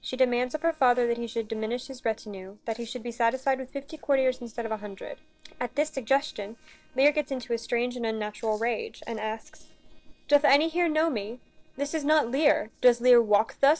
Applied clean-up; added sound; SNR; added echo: neural separator model SepFormer DNS4.